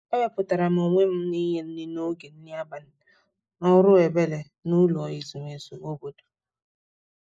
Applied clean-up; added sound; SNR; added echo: neural mask model Resemble Enhance denoiser.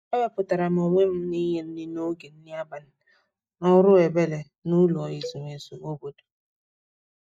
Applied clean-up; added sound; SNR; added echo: neural mask model DeepFilterNet 3.